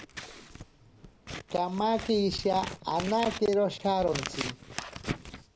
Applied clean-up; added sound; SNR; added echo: none; Scissors; 10 dB; none.